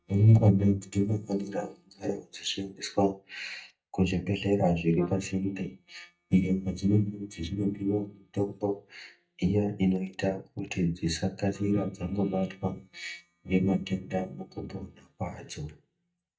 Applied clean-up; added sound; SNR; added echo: neural mask model DeepFilterNet 3.